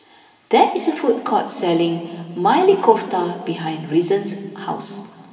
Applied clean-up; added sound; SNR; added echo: none; none; none; reverberation time 2.4 s.